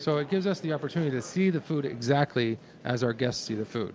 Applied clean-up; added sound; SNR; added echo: none; none; none; none.